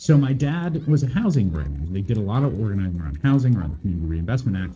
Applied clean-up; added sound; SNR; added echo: neural separator model SepFormer DNS4.